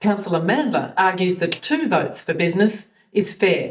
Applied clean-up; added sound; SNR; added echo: neural mask model DeepFilterNet 3.